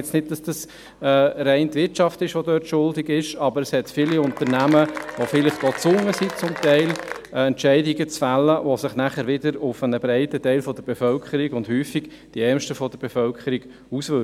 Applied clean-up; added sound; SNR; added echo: none; Applause / Cheering; 11 dB; none.